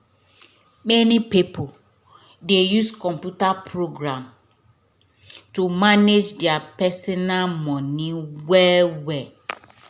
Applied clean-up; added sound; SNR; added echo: none; none; none; none.